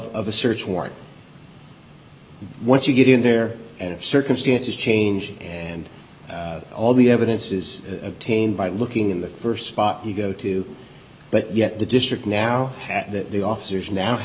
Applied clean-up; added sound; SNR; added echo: none; none; none; none.